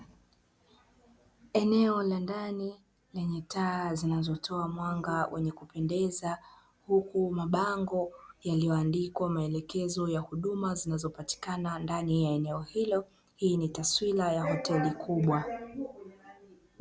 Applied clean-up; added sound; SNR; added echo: none; none; none; none.